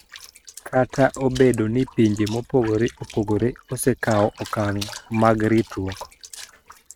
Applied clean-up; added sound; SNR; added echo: neural mask model RNNoise.